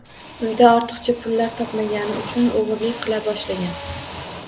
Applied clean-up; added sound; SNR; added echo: none; Drill; 14 dB; none.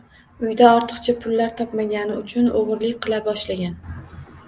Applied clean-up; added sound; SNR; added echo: none; none; none; none.